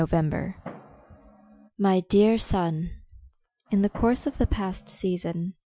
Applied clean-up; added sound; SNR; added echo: classical method Wiener filter.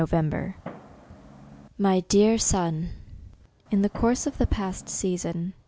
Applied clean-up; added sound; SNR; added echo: none; Fireworks; 19 dB; none.